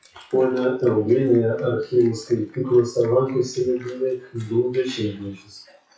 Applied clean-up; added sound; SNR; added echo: classical method WPE with log-MMSE.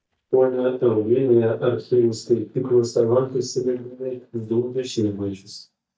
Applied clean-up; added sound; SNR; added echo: neural mask model DeepFilterNet 3.